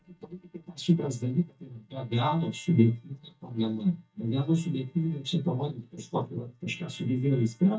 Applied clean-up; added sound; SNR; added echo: neural mask model DeepFilterNet 3.